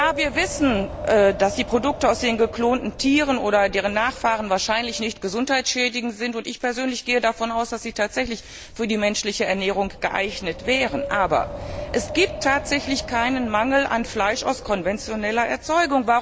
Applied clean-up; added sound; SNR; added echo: none; Wind; 13 dB; none.